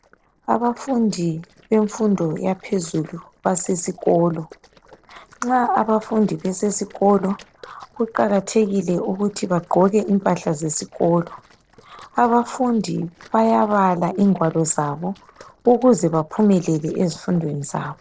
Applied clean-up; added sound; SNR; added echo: neural separator model SepFormer DNS4.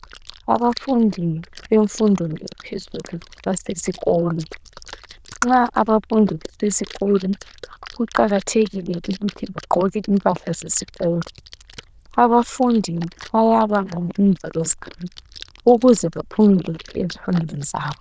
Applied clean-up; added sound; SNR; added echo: neural diffusion model UNIVERSE++.